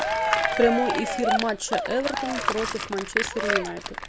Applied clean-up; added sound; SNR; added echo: none; Tools + Cheering; -1 dB; none.